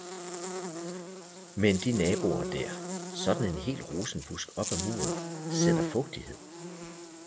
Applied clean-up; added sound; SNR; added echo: none; Buzz; 2 dB; none.